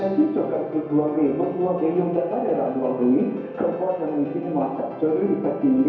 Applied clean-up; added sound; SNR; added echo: none; Piano; 13 dB; reverberation time 1.0 s.